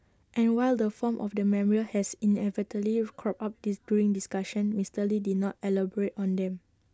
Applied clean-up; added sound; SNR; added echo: none; none; none; none.